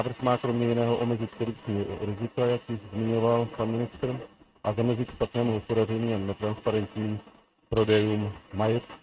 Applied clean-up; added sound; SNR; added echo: neural mask model RNNoise.